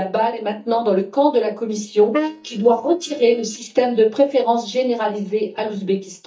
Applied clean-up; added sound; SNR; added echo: neural mask model DeepFilterNet 3.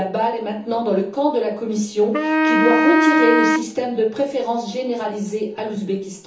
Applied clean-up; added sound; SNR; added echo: none; Wind instrument, woodwind instrument; -2 dB; reverberation time 1.2 s.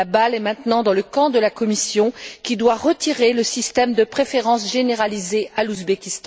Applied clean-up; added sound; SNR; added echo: none; none; none; none.